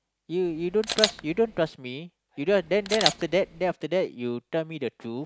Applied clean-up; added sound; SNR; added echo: none; Camera; 5 dB; none.